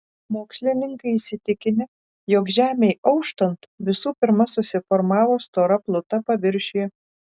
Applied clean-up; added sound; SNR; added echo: none; none; none; none.